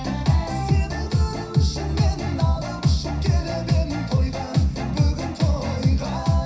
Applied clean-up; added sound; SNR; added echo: none; none; none; reverberation time 0.5 s.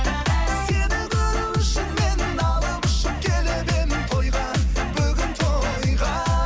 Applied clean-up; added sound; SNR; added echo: none; none; none; none.